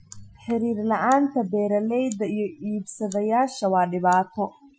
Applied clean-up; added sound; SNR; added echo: classical method Wiener filter.